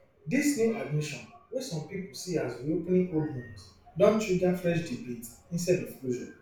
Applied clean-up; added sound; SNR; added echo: none; none; none; reverberation time 0.4 s.